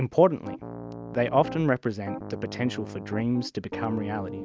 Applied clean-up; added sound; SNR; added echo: none; Piano; 10 dB; none.